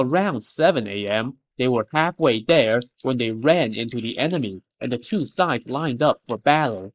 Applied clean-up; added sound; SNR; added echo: neural mask model Resemble Enhance denoiser.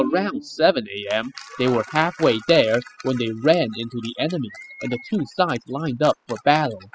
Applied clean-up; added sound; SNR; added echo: classical method spectral subtraction.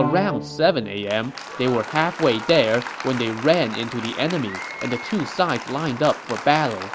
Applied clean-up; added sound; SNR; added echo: none; Applause; 10 dB; none.